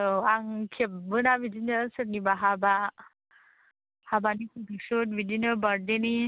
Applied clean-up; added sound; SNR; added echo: none; none; none; none.